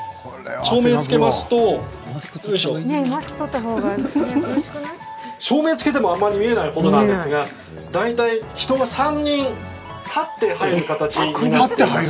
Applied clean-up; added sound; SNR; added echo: none; none; none; none.